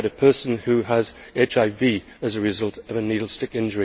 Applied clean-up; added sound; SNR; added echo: none; none; none; none.